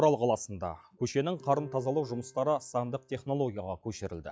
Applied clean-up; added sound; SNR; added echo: classical method log-MMSE.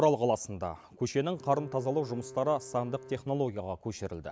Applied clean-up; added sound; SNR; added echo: none; Bowed string instrument; 17 dB; none.